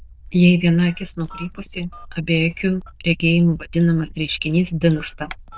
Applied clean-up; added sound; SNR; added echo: neural diffusion model UNIVERSE++.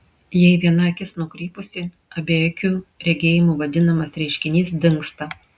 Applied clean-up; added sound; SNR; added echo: none; none; none; none.